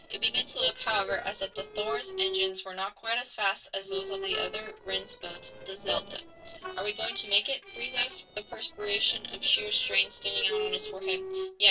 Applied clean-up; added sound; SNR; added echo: neural separator model SepFormer DNS4.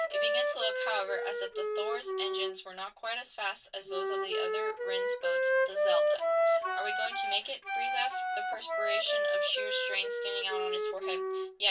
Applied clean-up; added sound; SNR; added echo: none; Wind instrument, woodwind instrument; -5 dB; reverberation time 0.1 s.